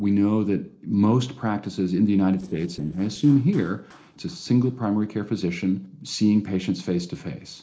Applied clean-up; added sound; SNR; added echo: neural separator model SepFormer DNS4.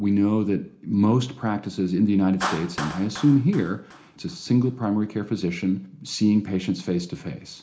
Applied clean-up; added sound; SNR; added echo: none; Clapping; 16 dB; reverberation time 0.4 s.